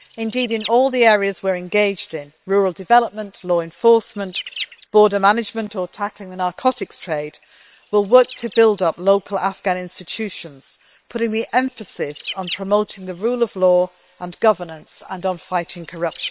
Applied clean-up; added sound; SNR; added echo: neural separator model SepFormer WHAM!.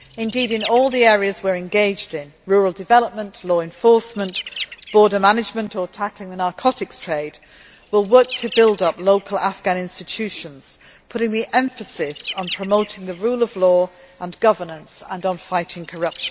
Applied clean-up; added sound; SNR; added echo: none; Bird; 18 dB; none.